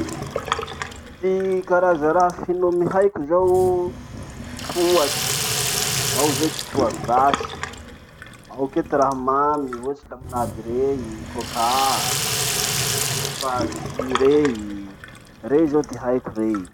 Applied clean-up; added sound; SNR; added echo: none; Sink (filling or washing); 6 dB; none.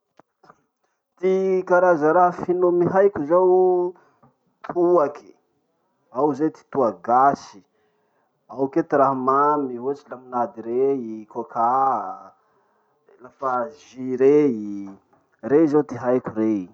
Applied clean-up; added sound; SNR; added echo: none; none; none; none.